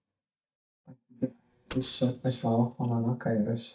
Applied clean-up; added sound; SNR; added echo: neural mask model DeepFilterNet 3.